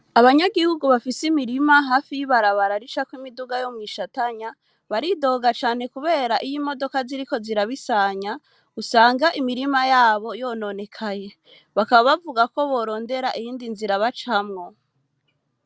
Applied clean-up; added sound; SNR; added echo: none; none; none; none.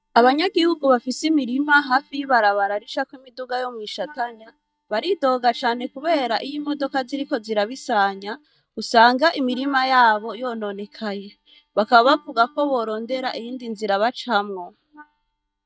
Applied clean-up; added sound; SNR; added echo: neural mask model DeepFilterNet 3.